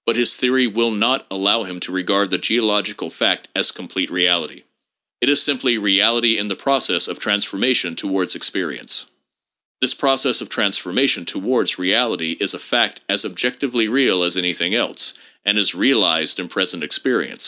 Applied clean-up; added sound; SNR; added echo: none; none; none; none.